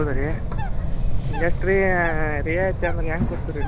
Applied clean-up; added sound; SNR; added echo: none; Bird; -3 dB; none.